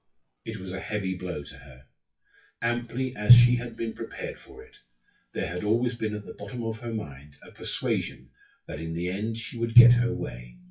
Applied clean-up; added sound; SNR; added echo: classical method WPE with log-MMSE.